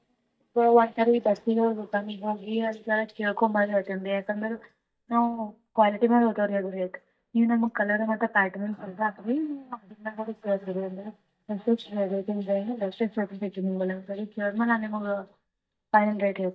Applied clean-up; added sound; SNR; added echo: neural mask model DeepFilterNet 3.